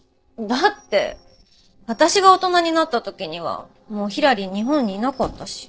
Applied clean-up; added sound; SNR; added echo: neural separator model SepFormer DNS4.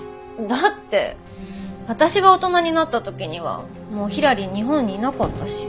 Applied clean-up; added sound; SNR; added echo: none; Squeak / Slam / Wood; 19 dB; none.